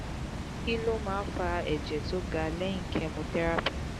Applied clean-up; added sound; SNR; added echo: none; Water; 2 dB; none.